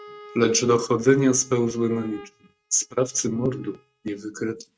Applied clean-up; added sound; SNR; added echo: neural mask model RNNoise.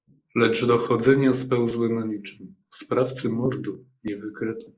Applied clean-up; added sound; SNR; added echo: neural mask model Resemble Enhance denoiser.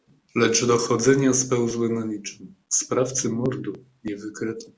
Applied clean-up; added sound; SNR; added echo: none; none; none; none.